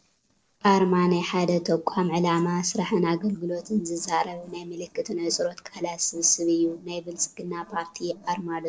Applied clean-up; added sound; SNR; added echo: neural separator model SepFormer DNS4.